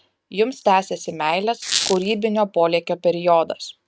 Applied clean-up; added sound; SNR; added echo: neural mask model RNNoise.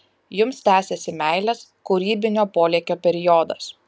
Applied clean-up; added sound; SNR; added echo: none; none; none; none.